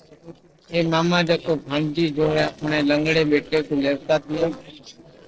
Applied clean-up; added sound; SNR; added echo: neural separator model SepFormer DNS4.